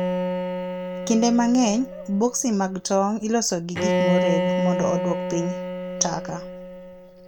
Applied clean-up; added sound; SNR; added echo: none; Bowed string instrument; 2 dB; none.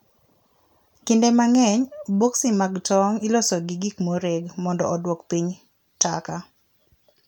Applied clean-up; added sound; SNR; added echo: none; none; none; none.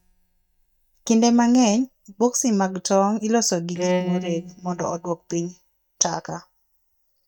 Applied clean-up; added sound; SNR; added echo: neural mask model DeepFilterNet 3.